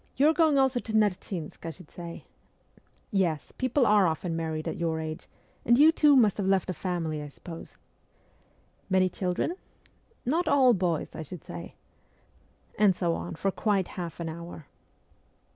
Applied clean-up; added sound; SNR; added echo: none; none; none; none.